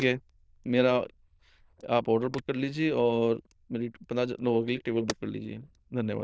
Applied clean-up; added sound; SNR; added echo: neural diffusion model UNIVERSE++.